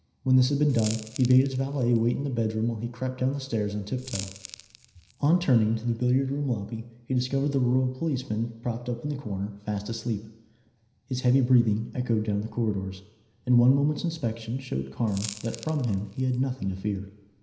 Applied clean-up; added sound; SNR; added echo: none; Crackle; 18 dB; reverberation time 0.9 s.